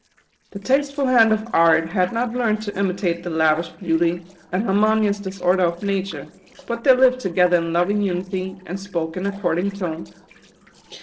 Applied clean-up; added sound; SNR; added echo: neural separator model SepFormer DNS4.